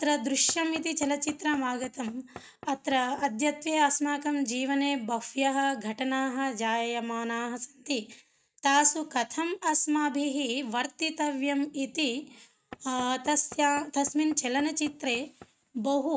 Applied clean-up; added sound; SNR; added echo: neural mask model RNNoise.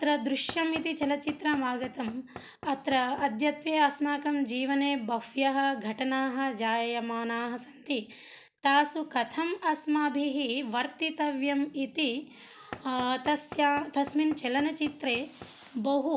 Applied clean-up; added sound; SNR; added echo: none; Knock / Wood; 18 dB; none.